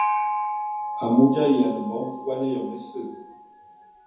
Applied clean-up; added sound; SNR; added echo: none; Gong; 5 dB; reverberation time 0.9 s.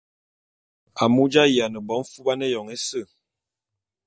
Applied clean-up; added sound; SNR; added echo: none; none; none; none.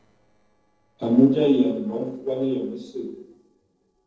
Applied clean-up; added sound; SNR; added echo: neural separator model SepFormer DNS4.